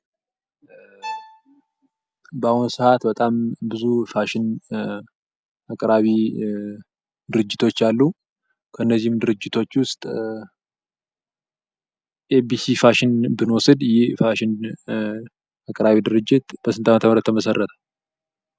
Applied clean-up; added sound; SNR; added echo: none; Bowed string instrument; 16 dB; none.